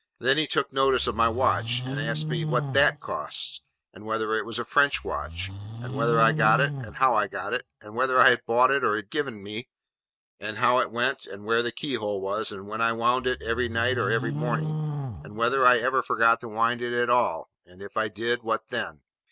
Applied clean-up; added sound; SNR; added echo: neural mask model RNNoise.